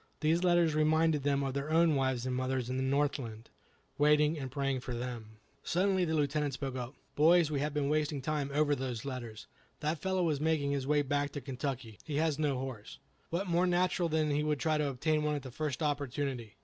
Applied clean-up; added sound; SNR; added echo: none; none; none; none.